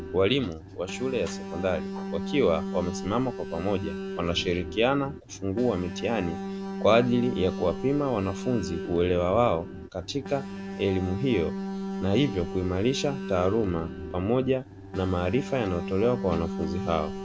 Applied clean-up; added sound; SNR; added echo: none; Alarm; 8 dB; none.